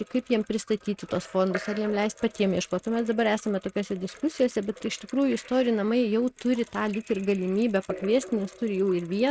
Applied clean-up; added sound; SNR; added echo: neural mask model RNNoise.